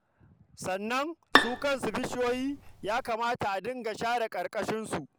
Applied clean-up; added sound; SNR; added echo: none; Bowed string instrument; -1 dB; none.